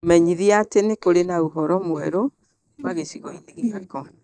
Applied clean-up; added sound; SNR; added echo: neural mask model DeepFilterNet 3.